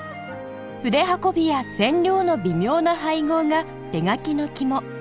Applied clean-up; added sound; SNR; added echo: none; none; none; none.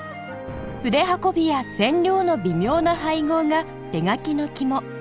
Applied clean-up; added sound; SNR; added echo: none; Explosion; 19 dB; none.